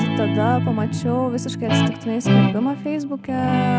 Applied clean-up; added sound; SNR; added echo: none; Guitar; -3 dB; none.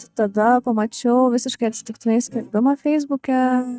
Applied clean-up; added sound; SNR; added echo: neural mask model DeepFilterNet 3.